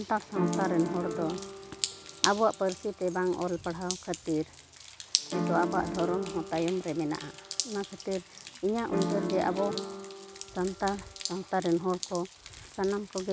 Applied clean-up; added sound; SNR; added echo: none; Piano + Drip; 5 dB; none.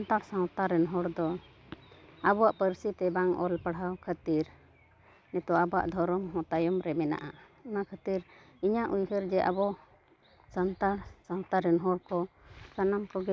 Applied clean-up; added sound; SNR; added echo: none; none; none; none.